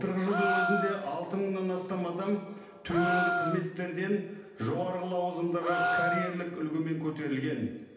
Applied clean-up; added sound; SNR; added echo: none; Gasp; 3 dB; reverberation time 0.8 s.